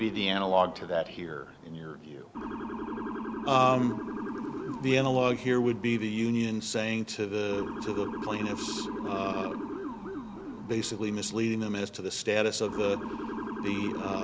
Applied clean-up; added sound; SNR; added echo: none; Motor vehicle (road) / Siren; 8 dB; none.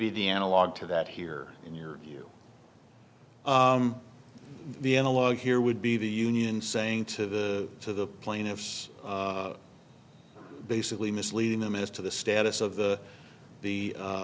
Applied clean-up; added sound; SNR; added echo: none; none; none; none.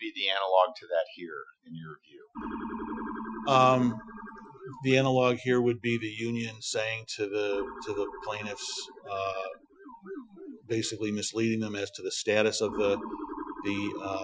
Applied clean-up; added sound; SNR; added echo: classical method Wiener filter.